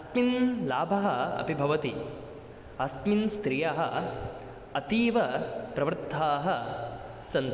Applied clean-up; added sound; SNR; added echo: none; none; none; none.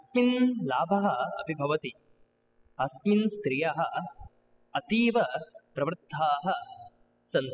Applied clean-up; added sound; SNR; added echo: classical method spectral subtraction.